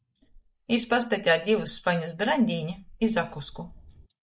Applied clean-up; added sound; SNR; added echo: neural mask model Resemble Enhance denoiser.